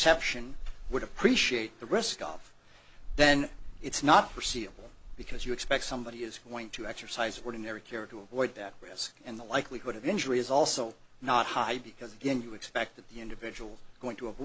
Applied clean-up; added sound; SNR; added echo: none; Meow / Purr; 11 dB; none.